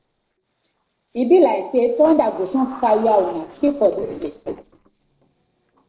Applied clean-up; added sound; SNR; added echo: neural separator model SepFormer DNS4.